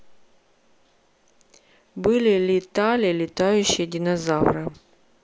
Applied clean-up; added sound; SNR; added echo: none; none; none; none.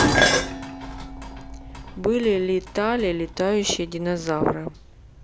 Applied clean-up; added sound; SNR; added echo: none; Dishes, pots, and pans; 2 dB; none.